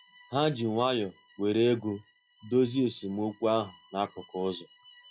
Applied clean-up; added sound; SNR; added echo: classical method log-MMSE.